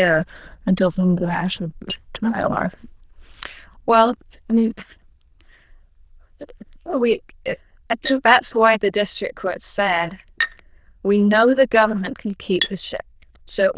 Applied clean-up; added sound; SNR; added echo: neural diffusion model UNIVERSE++.